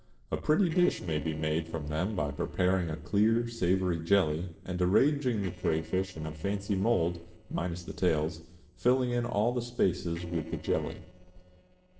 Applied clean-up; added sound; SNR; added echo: neural separator model SepFormer DNS4.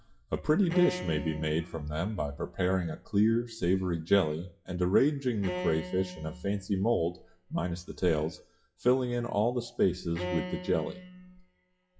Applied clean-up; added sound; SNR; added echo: classical method WPE with log-MMSE.